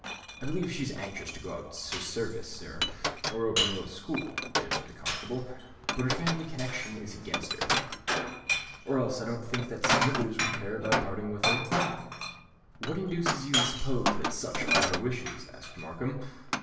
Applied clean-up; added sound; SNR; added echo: none; Glass; -1 dB; reverberation time 1.0 s.